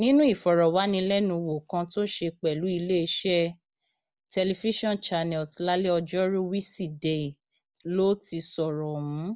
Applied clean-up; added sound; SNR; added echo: none; none; none; none.